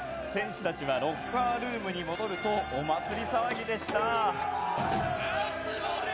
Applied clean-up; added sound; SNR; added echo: none; none; none; none.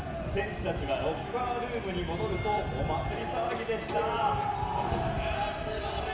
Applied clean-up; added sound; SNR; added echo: none; Thunder / Rain; 6 dB; reverberation time 1.1 s.